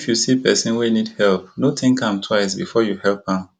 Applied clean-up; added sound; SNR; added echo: none; none; none; none.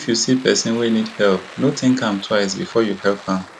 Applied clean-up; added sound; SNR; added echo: none; Applause + Domestic sounds, home sounds; 19 dB; none.